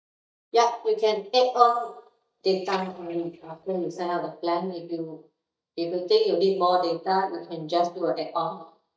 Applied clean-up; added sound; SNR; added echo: neural mask model DeepFilterNet 3.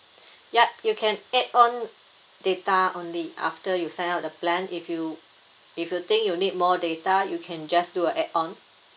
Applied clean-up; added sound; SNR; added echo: none; none; none; none.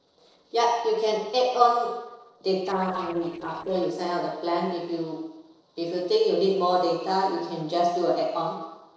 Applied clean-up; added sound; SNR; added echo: neural separator model SepFormer DNS4.